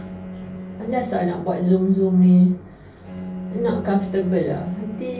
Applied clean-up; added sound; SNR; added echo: none; Bowed string instrument; 12 dB; reverberation time 0.4 s.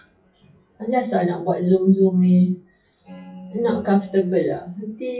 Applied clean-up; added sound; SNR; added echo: classical method WPE with log-MMSE.